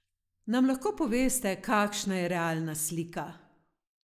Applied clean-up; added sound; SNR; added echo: neural mask model Resemble Enhance denoiser.